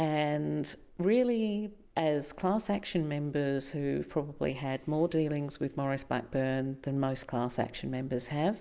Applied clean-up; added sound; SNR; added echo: neural mask model Resemble Enhance denoiser.